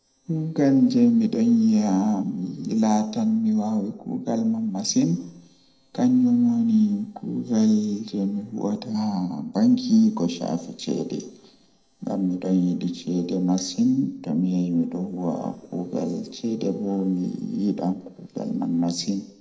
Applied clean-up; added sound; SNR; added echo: neural separator model SepFormer DNS4.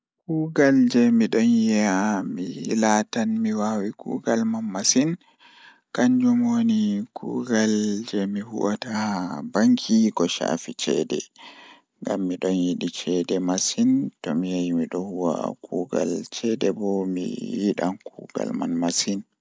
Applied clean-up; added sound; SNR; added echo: none; none; none; none.